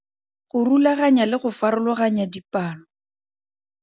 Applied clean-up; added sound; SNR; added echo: none; none; none; none.